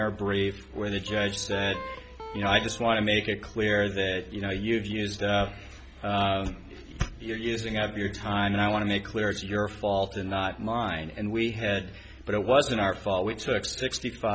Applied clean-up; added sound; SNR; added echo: none; Electric guitar; 12 dB; none.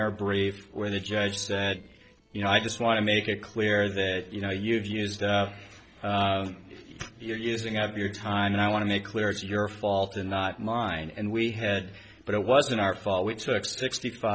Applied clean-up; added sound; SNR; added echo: neural separator model SepFormer DNS4.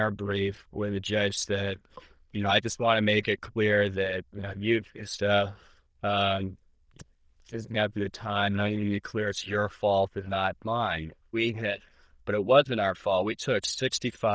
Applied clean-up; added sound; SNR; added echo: neural diffusion model UNIVERSE++.